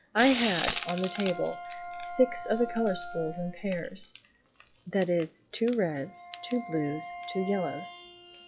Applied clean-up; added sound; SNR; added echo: classical method log-MMSE.